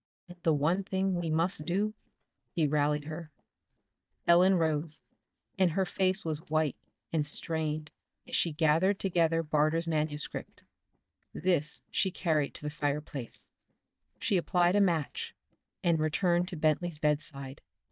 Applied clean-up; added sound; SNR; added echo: neural mask model DeepFilterNet 3.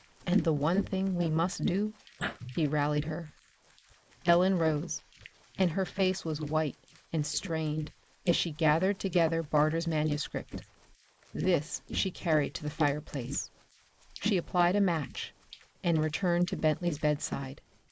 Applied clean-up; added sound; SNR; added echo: neural mask model Resemble Enhance denoiser.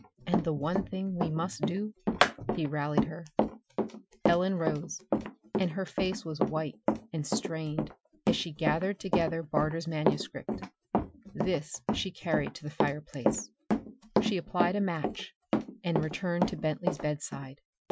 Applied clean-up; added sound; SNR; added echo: classical method Wiener filter.